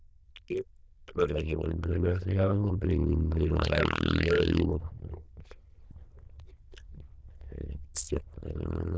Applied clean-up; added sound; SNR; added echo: neural diffusion model UNIVERSE++.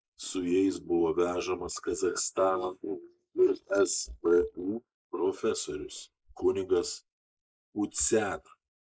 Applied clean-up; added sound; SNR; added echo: neural mask model Resemble Enhance denoiser.